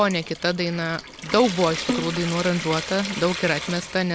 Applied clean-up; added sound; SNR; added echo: none; Trickle, dribble / Sink (filling or washing) / Water tap, faucet + Bowed string instrument; 8 dB; none.